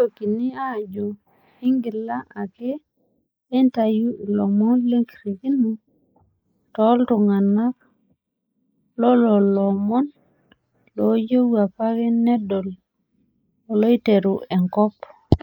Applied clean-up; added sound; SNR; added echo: neural mask model Resemble Enhance denoiser.